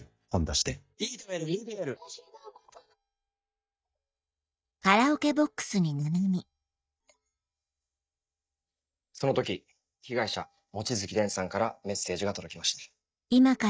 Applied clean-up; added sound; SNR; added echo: neural mask model DeepFilterNet 3.